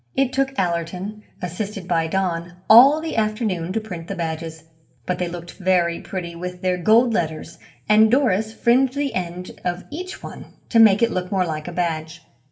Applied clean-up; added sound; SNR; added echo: none; none; none; reverberation time 0.4 s.